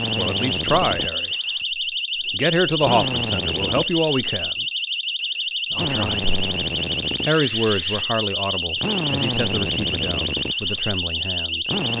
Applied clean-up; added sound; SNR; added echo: none; Drill + Siren; -1 dB; none.